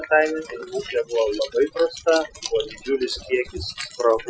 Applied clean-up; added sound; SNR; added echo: classical method Wiener filter.